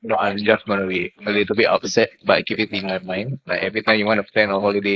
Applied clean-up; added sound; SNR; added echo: neural mask model Resemble Enhance denoiser.